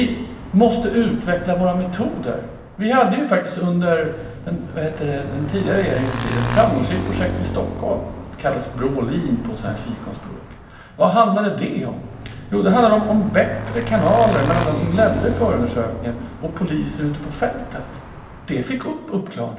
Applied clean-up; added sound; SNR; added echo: none; Motorcycle / Engine; 9 dB; reverberation time 0.8 s.